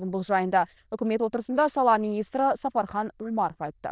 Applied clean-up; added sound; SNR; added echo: neural diffusion model UNIVERSE++.